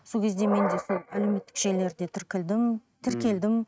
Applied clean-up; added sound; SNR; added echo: neural mask model RNNoise.